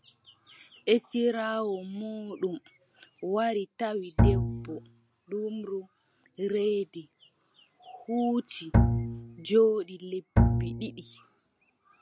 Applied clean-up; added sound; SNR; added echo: none; Bowed string instrument; -5 dB; none.